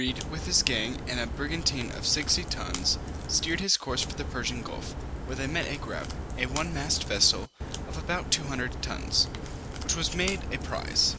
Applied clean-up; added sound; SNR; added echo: none; Crack; 5 dB; none.